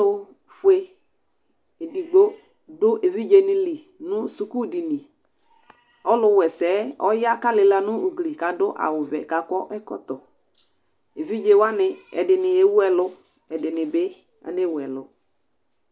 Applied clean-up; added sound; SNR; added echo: none; none; none; none.